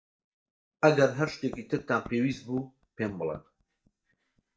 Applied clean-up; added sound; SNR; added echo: neural mask model DeepFilterNet 3.